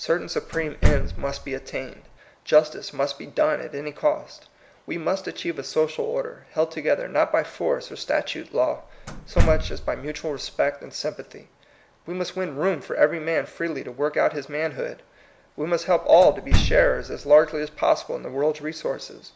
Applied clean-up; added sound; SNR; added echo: none; Slam; 0 dB; none.